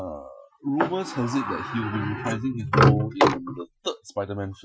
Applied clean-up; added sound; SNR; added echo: classical method Wiener filter.